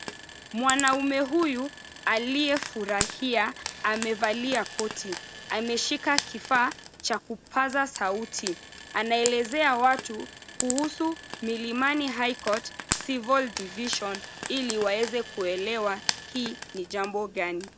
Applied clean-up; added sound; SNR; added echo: none; Frying (food); 9 dB; none.